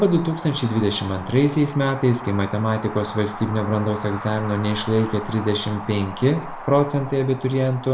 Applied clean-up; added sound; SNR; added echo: none; Wind; 13 dB; none.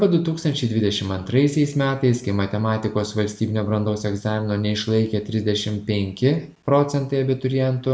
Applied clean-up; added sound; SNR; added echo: none; none; none; none.